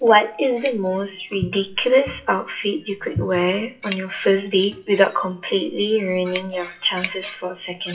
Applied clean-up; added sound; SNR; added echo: classical method WPE with log-MMSE.